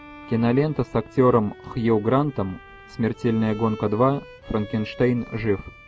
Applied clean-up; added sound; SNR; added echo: none; Bowed string instrument; 20 dB; none.